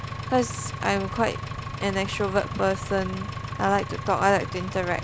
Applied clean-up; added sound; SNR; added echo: none; Engine; 7 dB; none.